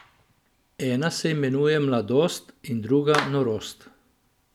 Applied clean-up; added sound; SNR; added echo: none; Clapping; 14 dB; none.